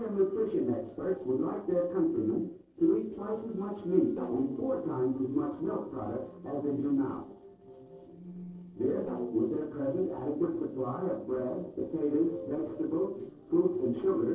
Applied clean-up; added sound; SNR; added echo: neural separator model SepFormer DNS4.